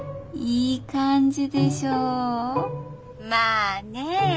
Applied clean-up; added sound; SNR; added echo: none; none; none; none.